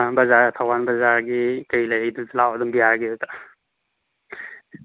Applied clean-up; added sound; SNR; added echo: none; none; none; none.